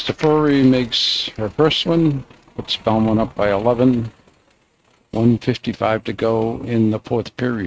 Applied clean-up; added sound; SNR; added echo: neural mask model RNNoise.